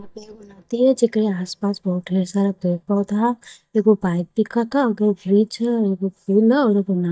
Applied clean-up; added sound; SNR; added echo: neural mask model DeepFilterNet 3.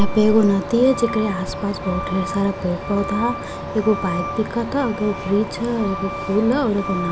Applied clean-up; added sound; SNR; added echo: none; Truck; 9 dB; none.